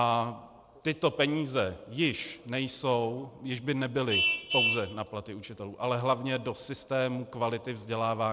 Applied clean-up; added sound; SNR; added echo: none; Vehicle horn, car horn, honking; 7 dB; none.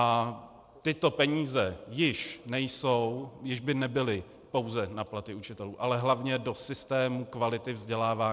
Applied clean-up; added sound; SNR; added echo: none; none; none; none.